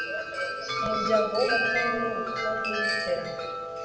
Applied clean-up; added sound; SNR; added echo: none; Wind chime; -2 dB; reverberation time 1.6 s.